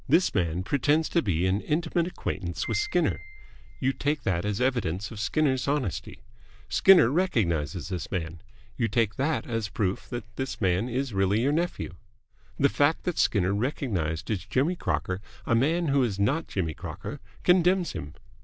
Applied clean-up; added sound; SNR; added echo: none; Piano; 17 dB; none.